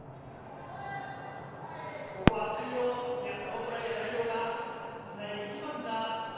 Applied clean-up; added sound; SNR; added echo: none; Fireworks; 3 dB; reverberation time 2.2 s.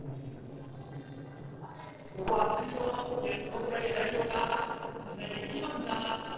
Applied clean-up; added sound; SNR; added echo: neural separator model SepFormer DNS4.